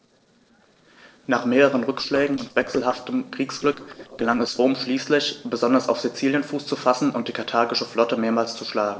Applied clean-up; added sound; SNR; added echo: neural separator model SepFormer DNS4.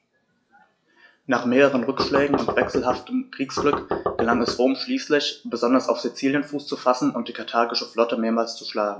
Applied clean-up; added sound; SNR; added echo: classical method log-MMSE.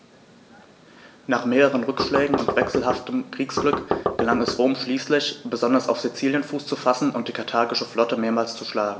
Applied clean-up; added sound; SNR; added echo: none; Knock; 2 dB; none.